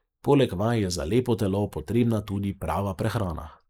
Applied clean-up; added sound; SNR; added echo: neural mask model Resemble Enhance denoiser.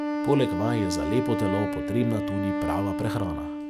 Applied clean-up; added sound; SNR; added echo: none; Wind instrument, woodwind instrument; 1 dB; none.